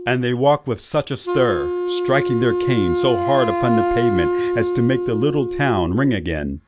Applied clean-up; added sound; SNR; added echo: none; Wind instrument, woodwind instrument; 2 dB; none.